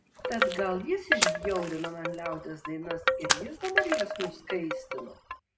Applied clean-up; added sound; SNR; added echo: none; Wind chime + Splash, splatter; -3 dB; none.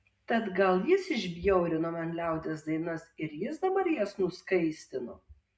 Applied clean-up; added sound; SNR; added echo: none; none; none; none.